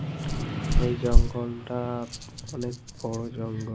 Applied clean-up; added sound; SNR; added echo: none; Rattle; -4 dB; none.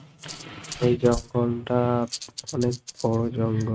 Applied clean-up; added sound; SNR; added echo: neural mask model RNNoise.